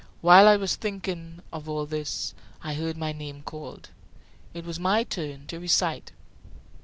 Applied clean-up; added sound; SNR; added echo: none; none; none; none.